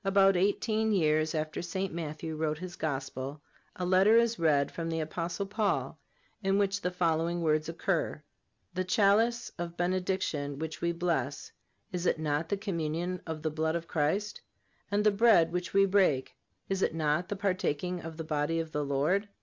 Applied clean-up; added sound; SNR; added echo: none; none; none; none.